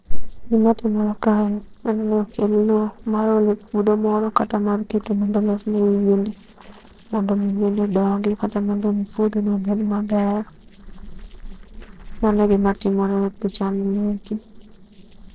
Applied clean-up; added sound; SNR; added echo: neural separator model SepFormer DNS4.